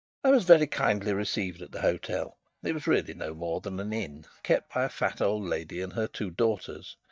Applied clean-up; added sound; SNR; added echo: neural mask model DeepFilterNet 3.